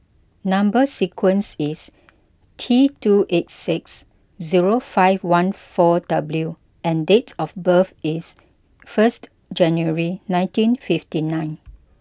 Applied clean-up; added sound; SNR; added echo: none; none; none; none.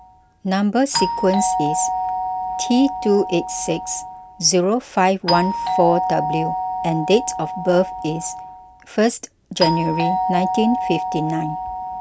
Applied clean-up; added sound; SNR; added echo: none; Doorbell; 4 dB; none.